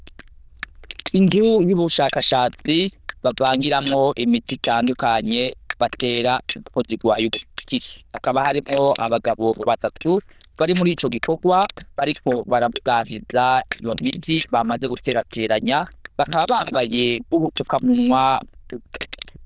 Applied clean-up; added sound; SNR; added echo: neural diffusion model UNIVERSE++.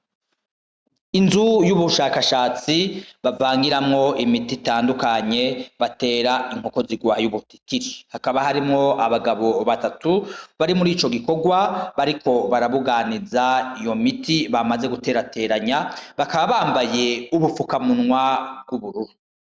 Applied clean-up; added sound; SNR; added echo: none; none; none; none.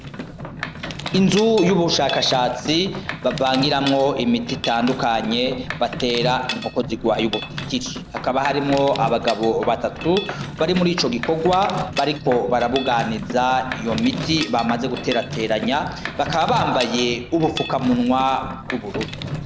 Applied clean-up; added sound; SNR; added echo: none; Mechanisms; 9 dB; none.